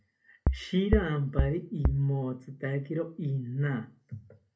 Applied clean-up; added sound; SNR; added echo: none; Bass drum; -1 dB; reverberation time 0.3 s.